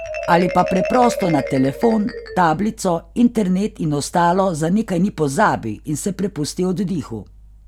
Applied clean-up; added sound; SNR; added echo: none; Marimba, xylophone; 12 dB; none.